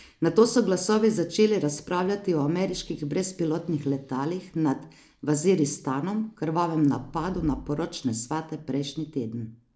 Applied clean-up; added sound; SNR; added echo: none; none; none; none.